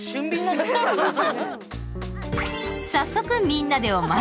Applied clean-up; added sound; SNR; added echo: none; Guitar; 13 dB; none.